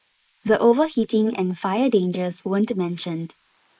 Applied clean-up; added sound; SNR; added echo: neural mask model Resemble Enhance denoiser.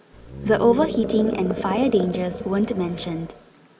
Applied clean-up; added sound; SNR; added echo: none; Animal; 6 dB; none.